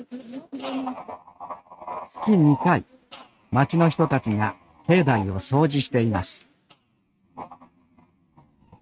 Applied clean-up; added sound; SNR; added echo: neural mask model RNNoise.